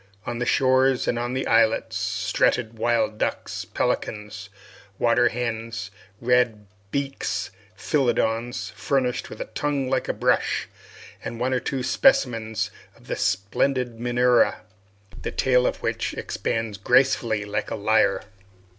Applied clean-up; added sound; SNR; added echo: none; none; none; none.